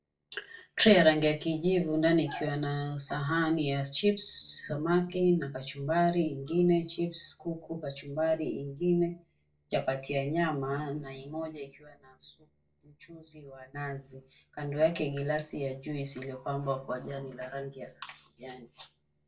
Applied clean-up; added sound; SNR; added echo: neural separator model SepFormer DNS4.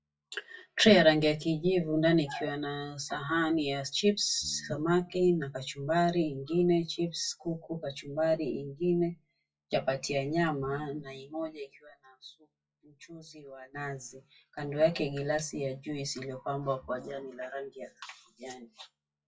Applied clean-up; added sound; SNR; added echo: classical method WPE with log-MMSE.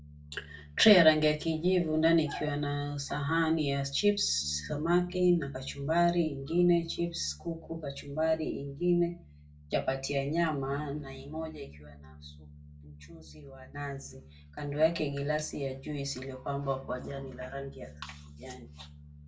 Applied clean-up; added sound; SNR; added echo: none; Bass guitar; 19 dB; reverberation time 0.2 s.